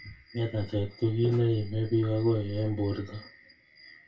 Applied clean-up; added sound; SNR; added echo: none; Walk, footsteps; 12 dB; reverberation time 0.2 s.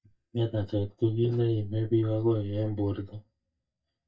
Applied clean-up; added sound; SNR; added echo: neural mask model DeepFilterNet 3.